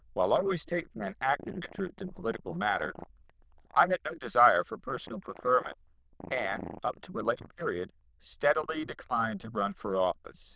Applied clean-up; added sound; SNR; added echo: neural diffusion model UNIVERSE++.